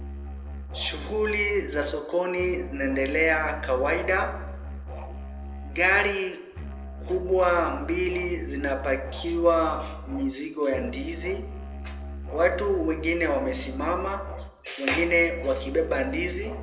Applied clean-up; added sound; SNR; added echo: none; Musical instrument; 9 dB; reverberation time 0.8 s.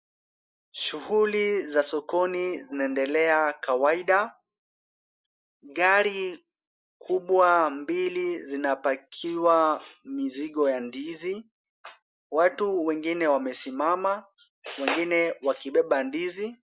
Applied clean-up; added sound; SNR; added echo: none; none; none; none.